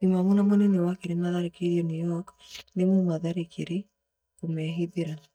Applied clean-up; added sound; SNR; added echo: neural mask model DeepFilterNet 3.